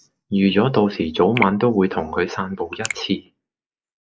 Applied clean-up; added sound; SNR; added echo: neural mask model Resemble Enhance denoiser.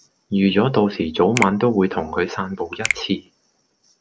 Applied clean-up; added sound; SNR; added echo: none; Finger snapping; 10 dB; none.